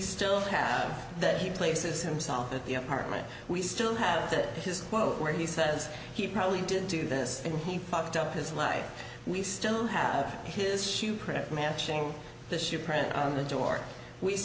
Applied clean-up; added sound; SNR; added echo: none; none; none; none.